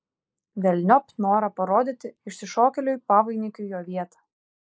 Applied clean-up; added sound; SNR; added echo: neural mask model Resemble Enhance denoiser.